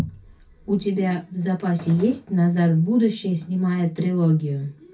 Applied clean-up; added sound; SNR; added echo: none; Gunshot, gunfire; 19 dB; reverberation time 0.3 s.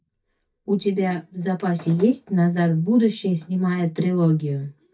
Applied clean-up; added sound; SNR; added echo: neural mask model DeepFilterNet 3.